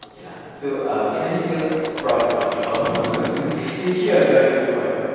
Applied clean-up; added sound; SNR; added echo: none; Engine / Mechanisms; 14 dB; reverberation time 2.2 s.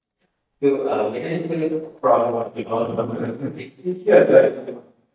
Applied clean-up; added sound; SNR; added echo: neural mask model DeepFilterNet 3.